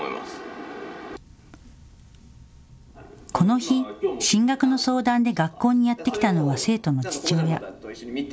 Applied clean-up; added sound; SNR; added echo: none; none; none; none.